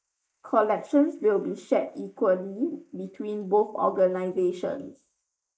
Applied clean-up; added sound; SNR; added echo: neural mask model Resemble Enhance denoiser.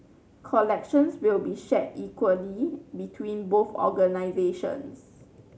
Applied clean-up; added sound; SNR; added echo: none; none; none; none.